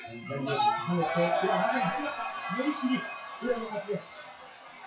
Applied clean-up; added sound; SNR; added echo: classical method WPE with log-MMSE.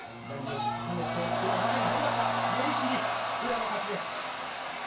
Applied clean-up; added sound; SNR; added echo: none; Bowed string instrument; 11 dB; reverberation time 0.3 s.